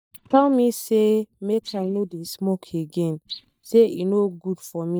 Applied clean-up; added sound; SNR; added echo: neural mask model DeepFilterNet 3.